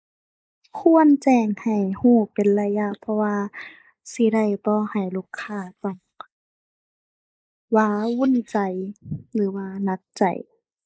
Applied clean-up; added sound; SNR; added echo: neural mask model Resemble Enhance denoiser.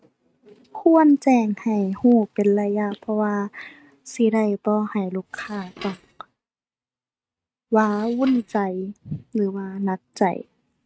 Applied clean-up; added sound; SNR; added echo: neural mask model RNNoise.